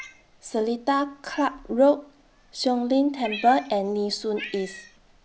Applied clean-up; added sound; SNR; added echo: none; Cat; 18 dB; none.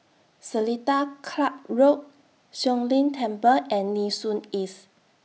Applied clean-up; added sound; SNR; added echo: none; none; none; none.